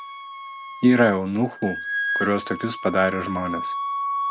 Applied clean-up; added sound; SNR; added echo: none; Wind instrument, woodwind instrument; 6 dB; none.